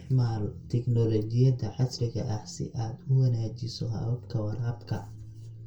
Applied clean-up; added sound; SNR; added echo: none; none; none; reverberation time 0.2 s.